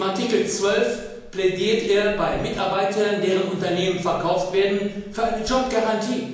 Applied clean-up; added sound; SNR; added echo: none; Insect; 20 dB; reverberation time 1.0 s.